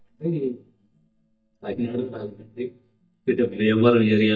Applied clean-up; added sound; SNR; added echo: neural mask model DeepFilterNet 3.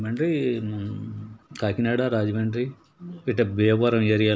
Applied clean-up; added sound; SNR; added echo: none; none; none; none.